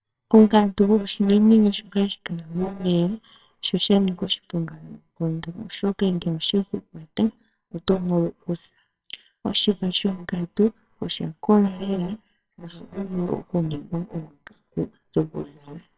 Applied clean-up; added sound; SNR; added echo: neural separator model SepFormer WHAMR!.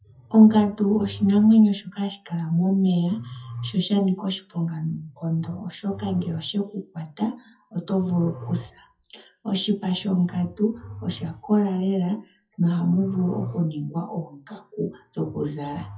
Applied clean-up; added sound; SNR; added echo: classical method WPE with log-MMSE.